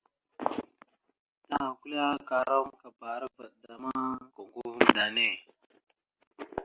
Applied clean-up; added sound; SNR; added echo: none; none; none; none.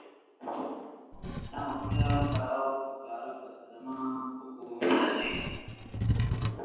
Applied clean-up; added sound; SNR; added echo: none; Wood / Tools; -3 dB; reverberation time 1.2 s.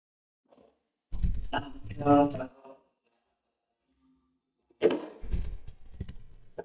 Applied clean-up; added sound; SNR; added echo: neural mask model DeepFilterNet 3.